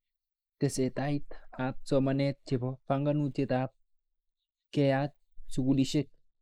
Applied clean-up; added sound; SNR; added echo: neural mask model Resemble Enhance denoiser.